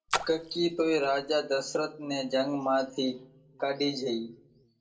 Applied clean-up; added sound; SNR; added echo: none; Splash, splatter; 8 dB; reverberation time 0.2 s.